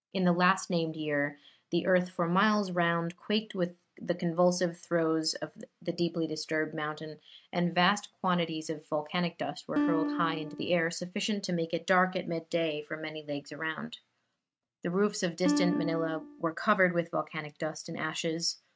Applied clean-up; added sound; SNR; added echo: neural mask model RNNoise.